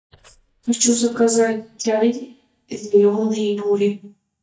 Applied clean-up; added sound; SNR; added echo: neural mask model DeepFilterNet 3.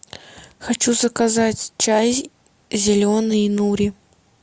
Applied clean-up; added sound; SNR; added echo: none; none; none; none.